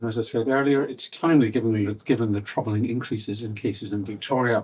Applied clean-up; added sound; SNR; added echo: neural mask model DeepFilterNet 3.